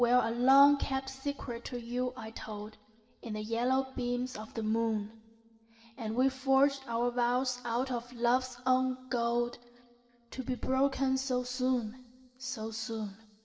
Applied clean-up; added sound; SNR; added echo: none; none; none; reverberation time 2.4 s.